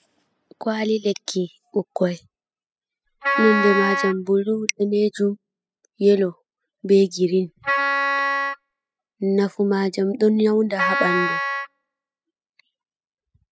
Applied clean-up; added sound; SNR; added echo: classical method spectral subtraction.